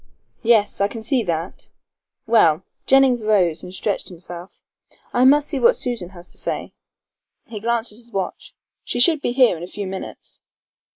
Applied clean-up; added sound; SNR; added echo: neural mask model Resemble Enhance denoiser.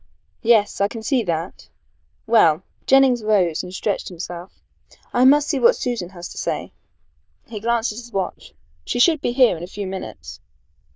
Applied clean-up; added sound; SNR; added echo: neural diffusion model UNIVERSE++.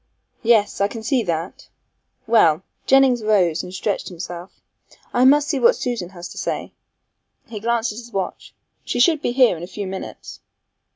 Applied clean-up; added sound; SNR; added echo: none; none; none; none.